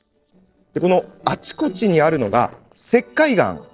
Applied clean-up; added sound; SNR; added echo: neural separator model SepFormer DNS4.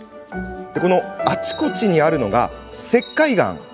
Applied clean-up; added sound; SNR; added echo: none; none; none; none.